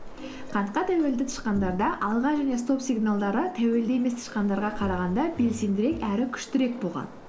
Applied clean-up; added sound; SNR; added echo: none; Waves, surf; 15 dB; none.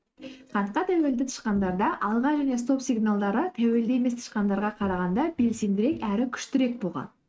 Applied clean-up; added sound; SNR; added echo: neural mask model RNNoise.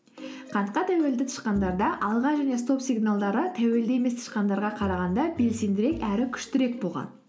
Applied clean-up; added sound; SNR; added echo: none; none; none; none.